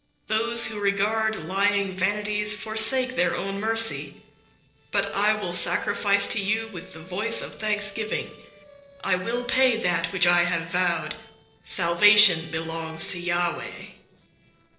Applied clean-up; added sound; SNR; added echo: neural separator model SepFormer DNS4.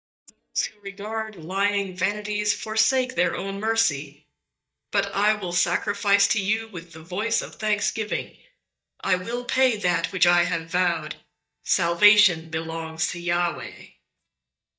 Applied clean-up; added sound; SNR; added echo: neural mask model DeepFilterNet 3.